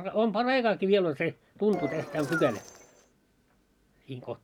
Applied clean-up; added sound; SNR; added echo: none; Engine; 8 dB; none.